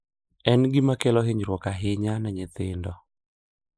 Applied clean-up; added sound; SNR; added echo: neural mask model Resemble Enhance denoiser.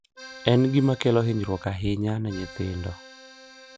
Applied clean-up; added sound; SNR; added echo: none; Accordion; 20 dB; none.